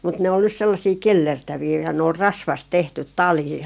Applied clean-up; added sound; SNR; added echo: none; none; none; none.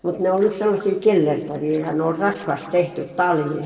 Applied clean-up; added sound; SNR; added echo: neural separator model SepFormer DNS4.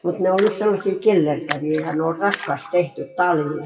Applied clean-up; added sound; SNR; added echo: classical method WPE with log-MMSE.